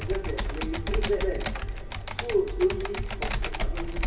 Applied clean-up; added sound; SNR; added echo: none; Computer keyboard; -1 dB; reverberation time 2.5 s.